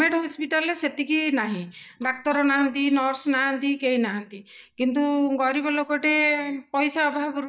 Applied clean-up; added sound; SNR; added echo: neural mask model DeepFilterNet 3.